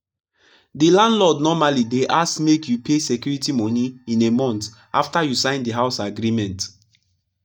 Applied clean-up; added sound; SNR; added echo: neural mask model DeepFilterNet 3.